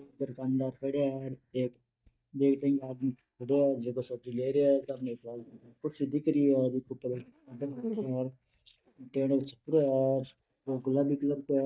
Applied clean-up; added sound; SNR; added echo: neural mask model DeepFilterNet 3.